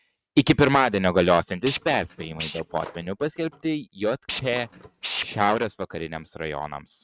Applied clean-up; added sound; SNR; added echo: neural mask model RNNoise.